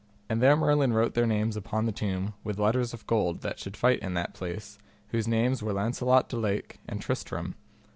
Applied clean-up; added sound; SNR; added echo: none; none; none; none.